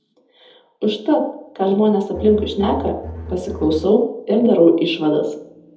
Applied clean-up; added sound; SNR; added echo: none; Bowed string instrument; 13 dB; reverberation time 0.8 s.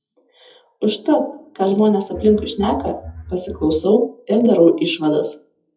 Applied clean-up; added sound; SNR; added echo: classical method WPE with log-MMSE.